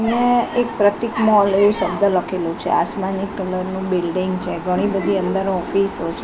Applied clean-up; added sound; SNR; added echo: none; none; none; none.